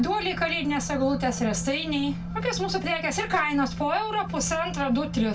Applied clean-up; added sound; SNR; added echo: none; none; none; reverberation time 0.2 s.